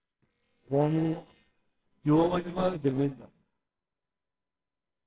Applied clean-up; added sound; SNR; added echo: neural separator model SepFormer WHAMR!.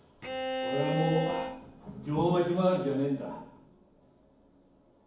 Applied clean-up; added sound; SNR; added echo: none; Bowed string instrument; 4 dB; reverberation time 1.2 s.